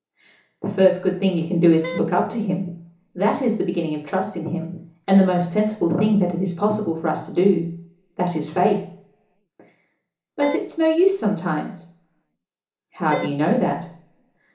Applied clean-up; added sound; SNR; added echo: none; Wind instrument, woodwind instrument; 12 dB; reverberation time 0.8 s.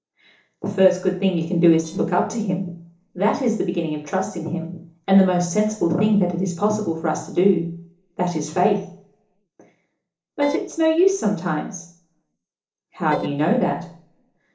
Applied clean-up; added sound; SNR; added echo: neural separator model SepFormer DNS4.